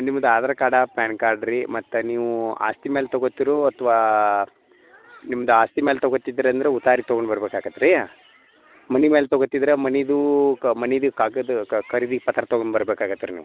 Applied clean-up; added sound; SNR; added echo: none; none; none; none.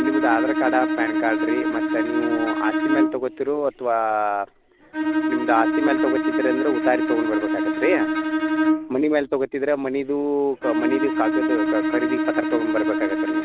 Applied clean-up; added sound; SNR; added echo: none; Bowed string instrument; -1 dB; none.